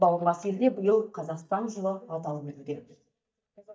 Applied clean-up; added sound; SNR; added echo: neural mask model DeepFilterNet 3.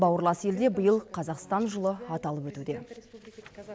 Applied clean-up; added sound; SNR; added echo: none; none; none; none.